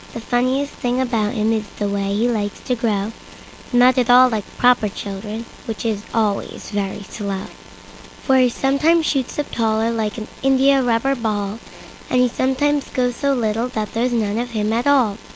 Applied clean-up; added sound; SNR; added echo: none; none; none; none.